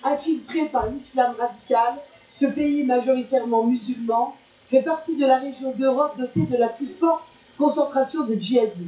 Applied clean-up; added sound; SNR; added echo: classical method WPE with log-MMSE.